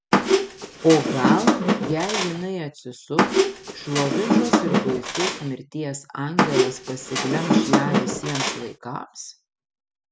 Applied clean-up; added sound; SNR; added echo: none; Squeak; -5 dB; none.